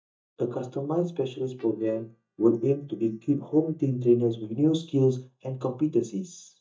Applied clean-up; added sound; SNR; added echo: neural mask model DeepFilterNet 3.